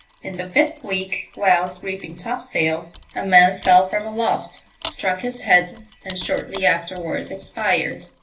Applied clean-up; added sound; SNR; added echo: none; Mechanisms; 18 dB; reverberation time 0.3 s.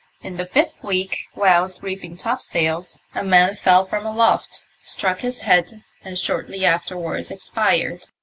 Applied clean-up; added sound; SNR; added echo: none; none; none; none.